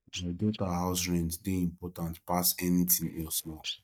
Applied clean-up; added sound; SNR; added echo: neural mask model DeepFilterNet 3.